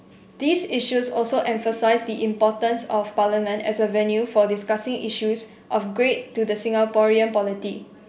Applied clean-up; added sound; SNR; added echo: none; none; none; none.